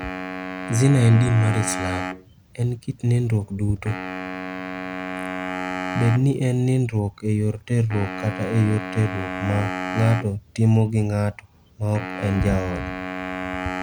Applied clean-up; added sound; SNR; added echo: none; Wind instrument, woodwind instrument; 9 dB; none.